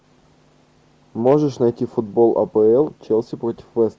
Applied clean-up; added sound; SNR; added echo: none; none; none; none.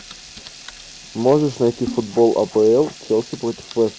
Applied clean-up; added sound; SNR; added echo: none; Typing + Water tap, faucet / Liquid; 17 dB; none.